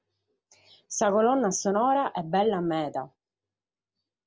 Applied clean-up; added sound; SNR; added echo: none; none; none; none.